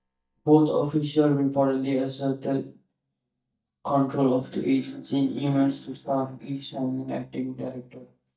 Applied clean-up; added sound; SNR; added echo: neural mask model DeepFilterNet 3.